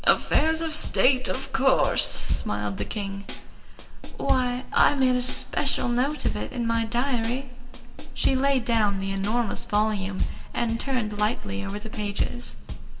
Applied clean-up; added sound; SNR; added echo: none; Drum kit; 9 dB; reverberation time 2.9 s.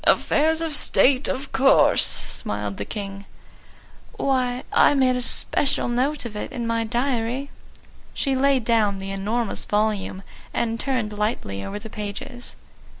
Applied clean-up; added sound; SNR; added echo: none; none; none; none.